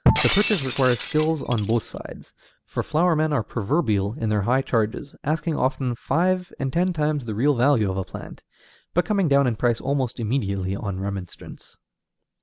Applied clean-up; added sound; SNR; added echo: none; Shatter; 5 dB; none.